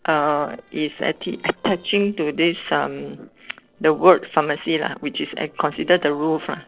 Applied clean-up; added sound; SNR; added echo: neural separator model SepFormer DNS4.